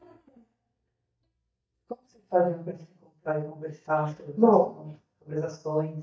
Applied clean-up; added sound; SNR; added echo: neural mask model DeepFilterNet 3.